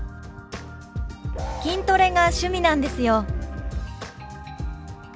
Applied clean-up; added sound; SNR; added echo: none; Musical instrument; 8 dB; none.